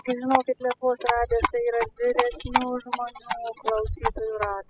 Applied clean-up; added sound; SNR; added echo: classical method spectral subtraction.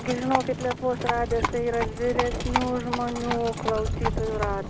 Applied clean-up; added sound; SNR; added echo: none; Livestock, farm animals, working animals; 2 dB; none.